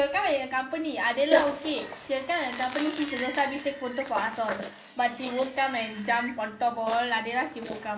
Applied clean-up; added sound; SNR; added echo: neural mask model Resemble Enhance denoiser.